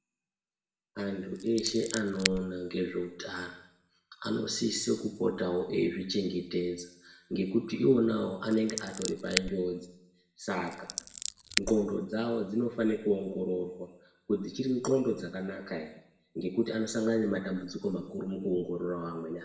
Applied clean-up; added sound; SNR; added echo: none; Scissors; 5 dB; reverberation time 0.7 s.